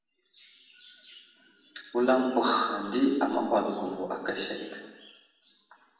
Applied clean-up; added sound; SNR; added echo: none; none; none; reverberation time 1.1 s.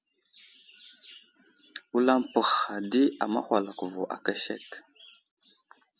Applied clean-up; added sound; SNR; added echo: none; none; none; none.